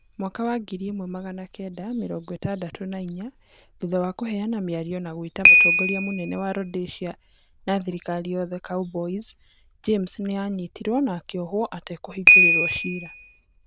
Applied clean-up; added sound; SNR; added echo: neural diffusion model UNIVERSE++.